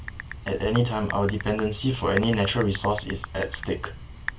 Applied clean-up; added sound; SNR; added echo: none; Typing; 11 dB; reverberation time 0.2 s.